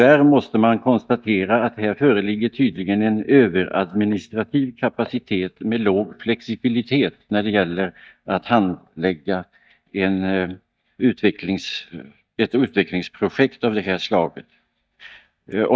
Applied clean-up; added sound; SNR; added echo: neural mask model DeepFilterNet 3.